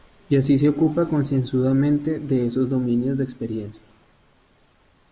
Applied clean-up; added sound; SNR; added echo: none; none; none; none.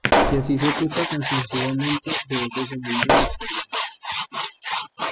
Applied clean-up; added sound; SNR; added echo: classical method spectral subtraction.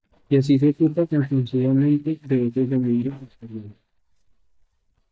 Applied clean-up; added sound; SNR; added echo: neural mask model DeepFilterNet 3.